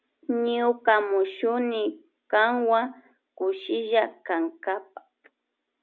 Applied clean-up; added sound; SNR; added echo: none; none; none; none.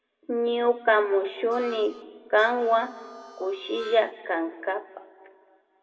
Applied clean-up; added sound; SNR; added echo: none; Harmonica; 19 dB; reverberation time 1.5 s.